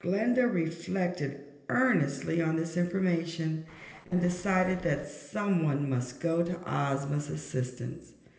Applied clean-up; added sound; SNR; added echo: neural separator model SepFormer DNS4.